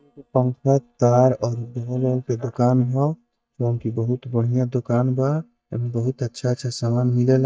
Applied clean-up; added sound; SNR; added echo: neural mask model DeepFilterNet 3.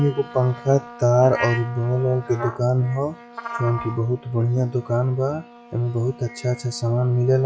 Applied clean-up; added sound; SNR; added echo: classical method log-MMSE.